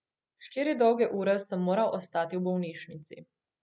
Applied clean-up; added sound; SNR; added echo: none; none; none; none.